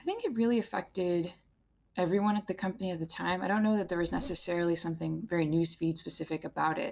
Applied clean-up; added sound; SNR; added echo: none; Zipper (clothing); 16 dB; none.